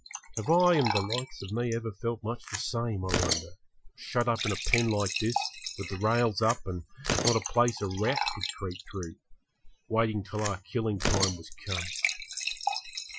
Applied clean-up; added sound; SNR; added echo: classical method Wiener filter.